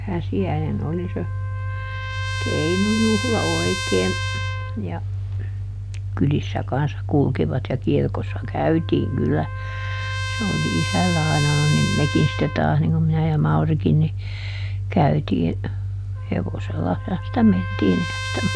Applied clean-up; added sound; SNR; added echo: none; Trumpet; 11 dB; none.